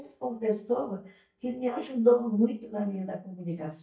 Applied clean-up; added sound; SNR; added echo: neural mask model DeepFilterNet 3.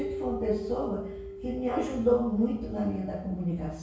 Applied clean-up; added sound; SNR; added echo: none; Keyboard (musical); 11 dB; reverberation time 0.6 s.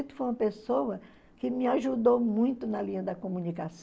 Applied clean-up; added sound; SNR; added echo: none; none; none; none.